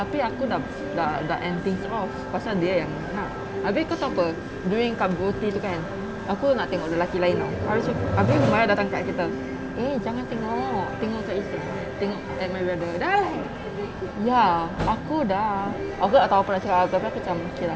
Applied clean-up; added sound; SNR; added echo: none; none; none; none.